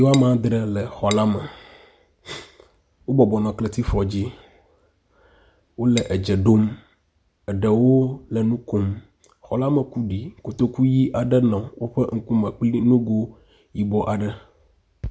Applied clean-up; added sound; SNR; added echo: none; Cutlery, silverware / Dishes, pots, and pans; 15 dB; none.